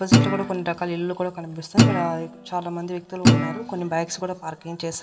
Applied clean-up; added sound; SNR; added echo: none; Guitar; -5 dB; reverberation time 0.3 s.